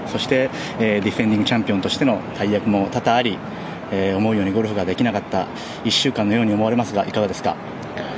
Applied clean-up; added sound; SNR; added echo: none; none; none; none.